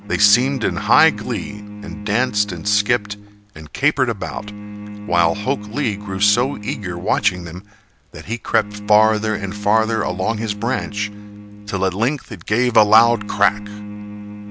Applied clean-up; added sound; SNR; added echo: none; Bowed string instrument; 12 dB; none.